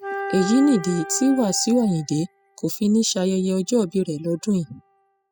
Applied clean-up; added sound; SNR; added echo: classical method spectral subtraction.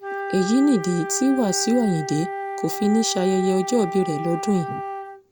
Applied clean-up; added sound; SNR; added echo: none; Wind instrument, woodwind instrument; 8 dB; none.